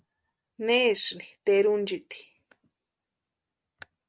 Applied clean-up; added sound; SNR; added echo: none; none; none; none.